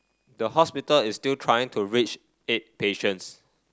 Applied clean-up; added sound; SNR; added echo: none; none; none; none.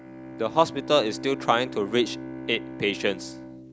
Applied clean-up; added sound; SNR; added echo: none; Bowed string instrument; 11 dB; none.